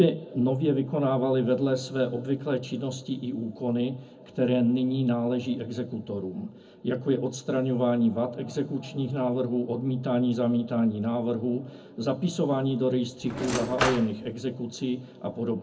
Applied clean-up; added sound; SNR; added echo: none; Cutlery, silverware / Drawer open or close; 4 dB; reverberation time 0.4 s.